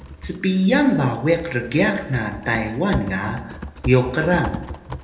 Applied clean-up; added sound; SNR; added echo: none; Typing; 13 dB; reverberation time 0.8 s.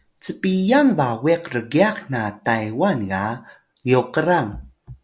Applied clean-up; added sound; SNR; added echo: none; none; none; none.